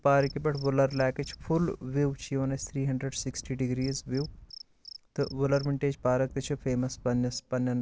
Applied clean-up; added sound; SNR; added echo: none; Wind + Cricket; 18 dB; none.